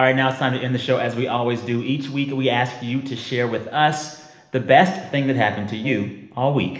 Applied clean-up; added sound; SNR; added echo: none; Wind instrument, woodwind instrument; 17 dB; reverberation time 1.1 s.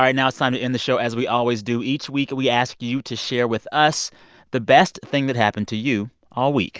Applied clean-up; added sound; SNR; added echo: none; none; none; none.